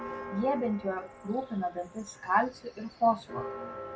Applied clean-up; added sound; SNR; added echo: none; Church bell; 12 dB; none.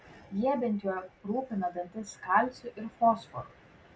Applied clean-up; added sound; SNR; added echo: none; none; none; none.